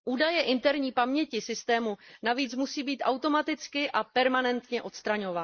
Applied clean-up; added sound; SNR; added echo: neural mask model Resemble Enhance denoiser.